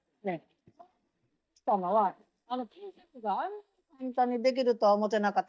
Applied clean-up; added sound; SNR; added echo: neural mask model DeepFilterNet 3.